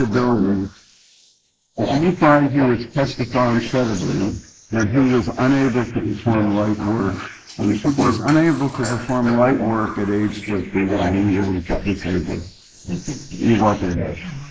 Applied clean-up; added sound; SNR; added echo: neural mask model Resemble Enhance denoiser.